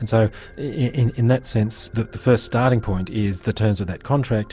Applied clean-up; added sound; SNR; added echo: none; none; none; none.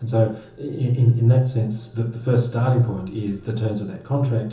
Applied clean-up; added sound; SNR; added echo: none; none; none; reverberation time 0.6 s.